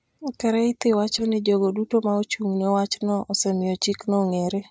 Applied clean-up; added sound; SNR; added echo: neural mask model DeepFilterNet 3.